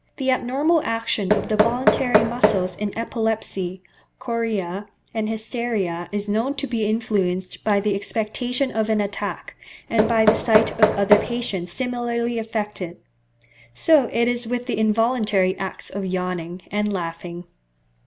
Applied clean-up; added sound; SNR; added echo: none; Knock; 0 dB; none.